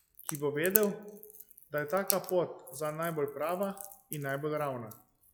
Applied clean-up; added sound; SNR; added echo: classical method log-MMSE.